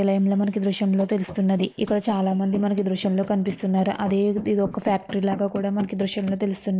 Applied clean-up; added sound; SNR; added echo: neural mask model Resemble Enhance denoiser.